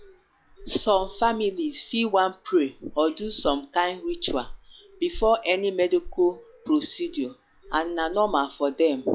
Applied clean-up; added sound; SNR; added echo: classical method log-MMSE.